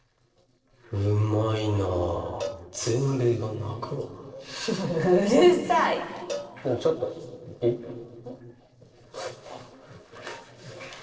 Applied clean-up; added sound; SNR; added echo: neural separator model SepFormer DNS4.